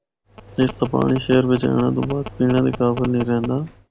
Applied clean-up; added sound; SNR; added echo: none; Telephone; 14 dB; none.